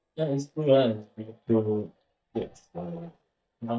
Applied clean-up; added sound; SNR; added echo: neural mask model DeepFilterNet 3.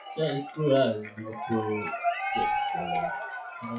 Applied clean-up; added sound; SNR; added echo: classical method WPE with log-MMSE.